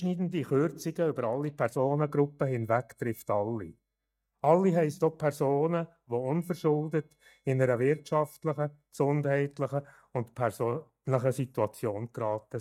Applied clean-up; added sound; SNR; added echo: neural mask model DeepFilterNet 3.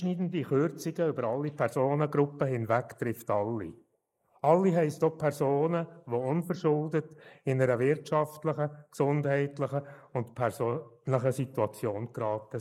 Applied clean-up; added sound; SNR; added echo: neural mask model Resemble Enhance denoiser.